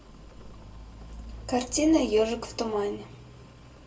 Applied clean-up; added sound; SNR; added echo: none; Rain; 15 dB; reverberation time 0.2 s.